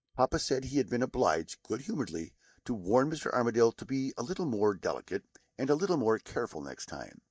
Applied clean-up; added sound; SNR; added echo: neural mask model DeepFilterNet 3.